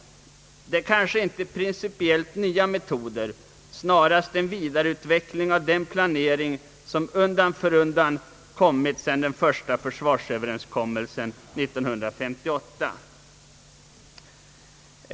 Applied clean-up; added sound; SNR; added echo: none; none; none; none.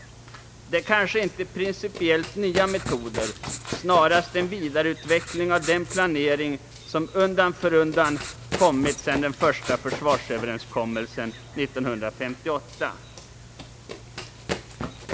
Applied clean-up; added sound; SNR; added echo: none; Run + Writing; 11 dB; none.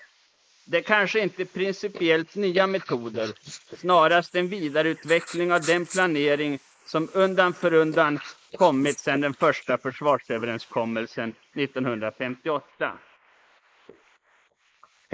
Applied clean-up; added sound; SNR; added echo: neural mask model Resemble Enhance denoiser.